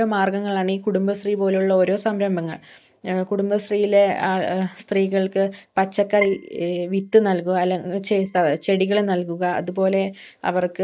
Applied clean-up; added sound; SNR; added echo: neural mask model DeepFilterNet 3.